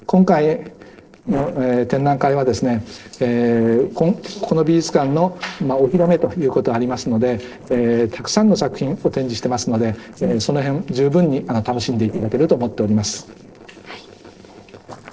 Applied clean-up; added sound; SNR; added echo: neural separator model SepFormer DNS4.